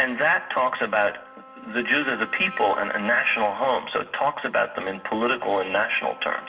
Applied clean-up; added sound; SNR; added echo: none; Wind instrument, woodwind instrument; 19 dB; reverberation time 0.7 s.